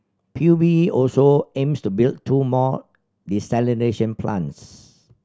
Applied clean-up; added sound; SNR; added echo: none; none; none; none.